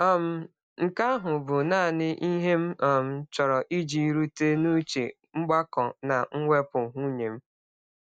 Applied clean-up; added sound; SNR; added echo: neural mask model DeepFilterNet 3.